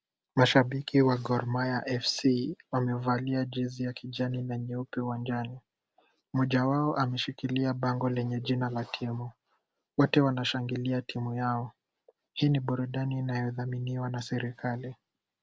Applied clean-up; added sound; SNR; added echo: none; none; none; none.